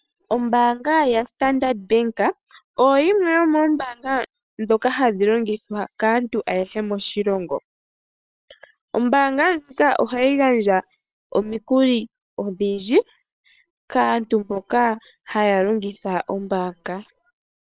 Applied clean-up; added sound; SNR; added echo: neural separator model SepFormer WHAM!.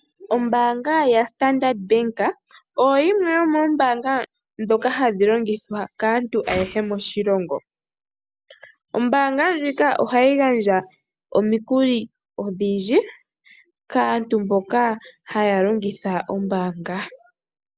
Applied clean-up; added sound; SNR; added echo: none; Whoosh, swoosh, swish; 13 dB; none.